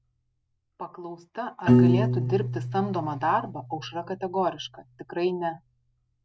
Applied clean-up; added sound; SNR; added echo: none; Piano; -2 dB; none.